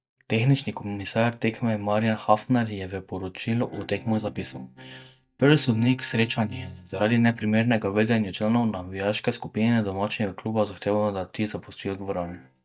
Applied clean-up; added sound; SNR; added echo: neural mask model DeepFilterNet 3.